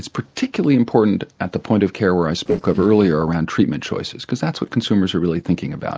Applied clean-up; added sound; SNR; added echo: neural separator model SepFormer DNS4.